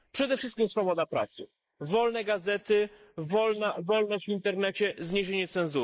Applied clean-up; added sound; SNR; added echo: neural mask model Resemble Enhance denoiser.